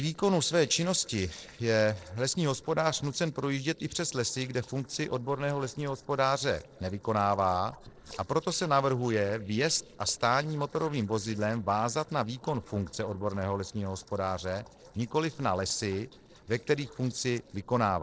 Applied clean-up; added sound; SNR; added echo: neural separator model SepFormer DNS4.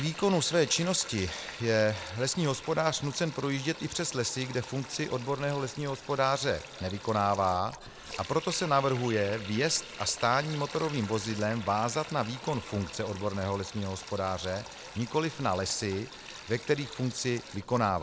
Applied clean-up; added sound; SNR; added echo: none; Sink (filling or washing); 15 dB; none.